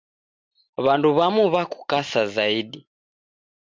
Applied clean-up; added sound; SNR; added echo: none; none; none; none.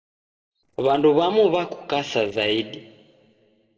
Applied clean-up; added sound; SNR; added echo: neural separator model SepFormer DNS4.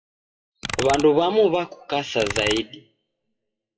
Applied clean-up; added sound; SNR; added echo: classical method WPE with log-MMSE.